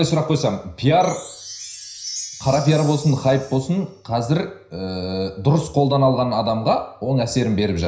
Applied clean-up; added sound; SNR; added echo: none; Chime; 16 dB; reverberation time 0.5 s.